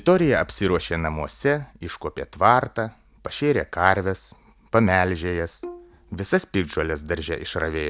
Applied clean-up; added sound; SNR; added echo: none; Bowed string instrument; 19 dB; none.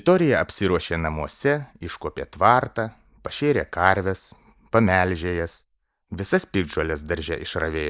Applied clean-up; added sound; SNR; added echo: neural mask model Resemble Enhance denoiser.